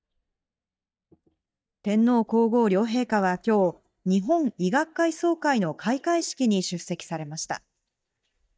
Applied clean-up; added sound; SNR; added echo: neural mask model DeepFilterNet 3.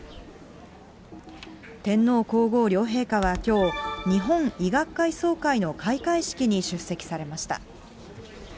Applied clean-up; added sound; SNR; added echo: none; Computer keyboard + Bird vocalization, bird call, bird song; 18 dB; none.